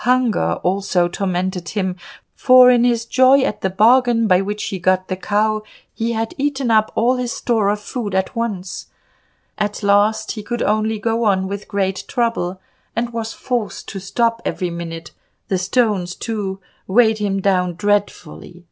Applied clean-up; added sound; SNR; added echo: none; none; none; none.